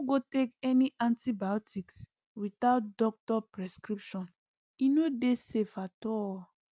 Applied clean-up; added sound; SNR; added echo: none; none; none; none.